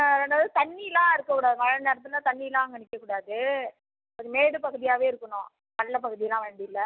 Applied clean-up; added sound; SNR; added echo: none; none; none; none.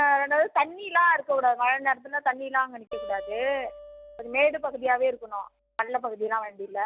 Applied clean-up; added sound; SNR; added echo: none; Acoustic guitar; 17 dB; none.